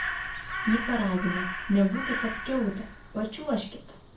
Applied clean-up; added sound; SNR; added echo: none; Crow; 6 dB; reverberation time 0.3 s.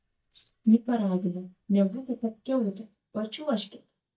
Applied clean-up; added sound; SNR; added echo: neural mask model DeepFilterNet 3.